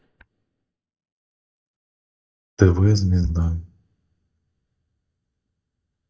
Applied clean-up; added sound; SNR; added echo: neural mask model DeepFilterNet 3.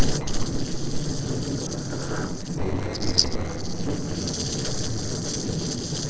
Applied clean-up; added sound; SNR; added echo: neural separator model SepFormer DNS4.